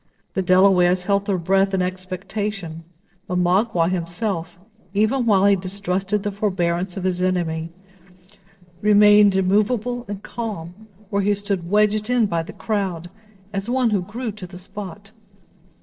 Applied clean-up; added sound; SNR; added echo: neural separator model SepFormer DNS4.